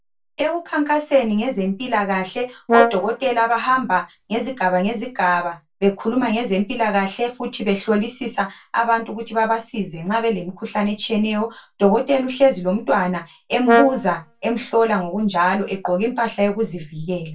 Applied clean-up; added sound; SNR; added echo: none; Brass instrument; 2 dB; reverberation time 0.2 s.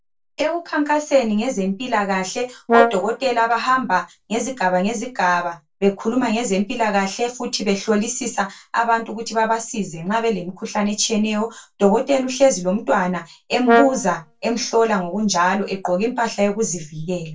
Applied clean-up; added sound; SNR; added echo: neural separator model SepFormer DNS4.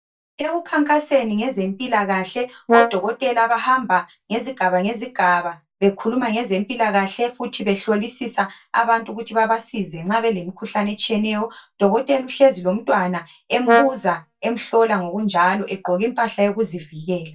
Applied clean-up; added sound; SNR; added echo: neural mask model DeepFilterNet 3.